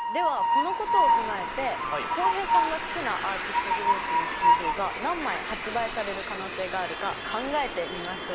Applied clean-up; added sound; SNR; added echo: none; Train; -4 dB; none.